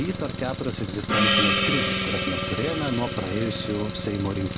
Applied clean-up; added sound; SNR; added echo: none; Gong + Engine; -2 dB; none.